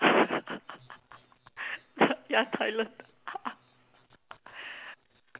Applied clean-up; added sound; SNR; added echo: none; none; none; none.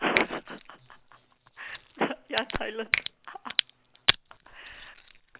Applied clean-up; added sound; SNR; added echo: none; Finger snapping + Crack; -2 dB; none.